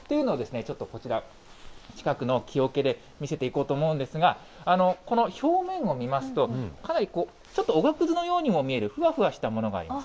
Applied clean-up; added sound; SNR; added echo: none; none; none; none.